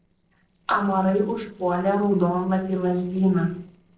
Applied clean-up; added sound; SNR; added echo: neural separator model SepFormer DNS4.